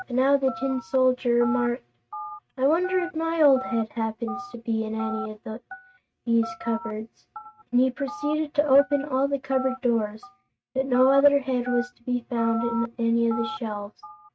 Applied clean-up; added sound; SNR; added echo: neural mask model RNNoise.